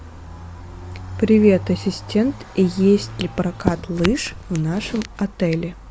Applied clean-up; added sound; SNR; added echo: none; none; none; none.